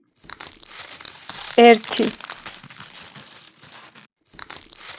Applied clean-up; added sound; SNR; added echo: none; Crushing; 13 dB; none.